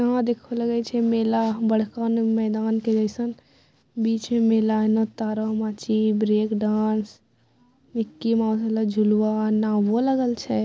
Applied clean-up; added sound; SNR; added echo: none; none; none; none.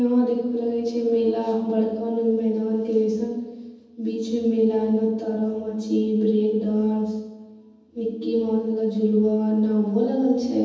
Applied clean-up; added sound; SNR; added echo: none; none; none; reverberation time 1.1 s.